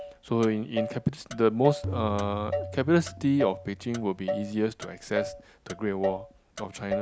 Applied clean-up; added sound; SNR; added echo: none; Tabla + Motor vehicle (road); 7 dB; none.